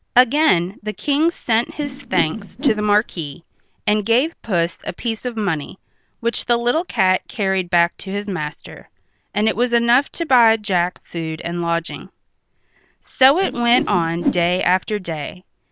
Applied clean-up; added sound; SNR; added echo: none; Whoosh, swoosh, swish; 5 dB; none.